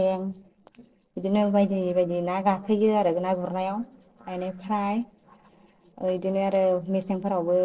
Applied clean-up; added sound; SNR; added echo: neural separator model SepFormer DNS4.